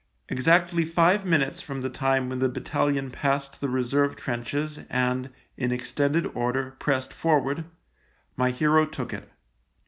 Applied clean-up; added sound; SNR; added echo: none; none; none; none.